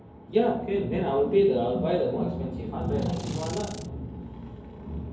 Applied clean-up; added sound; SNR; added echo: none; Insect; 16 dB; reverberation time 2.2 s.